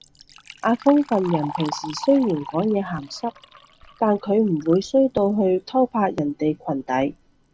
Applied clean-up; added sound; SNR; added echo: none; Liquid; 17 dB; none.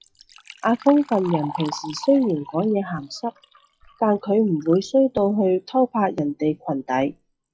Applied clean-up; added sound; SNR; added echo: classical method log-MMSE.